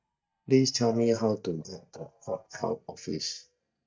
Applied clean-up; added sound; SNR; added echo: neural mask model DeepFilterNet 3.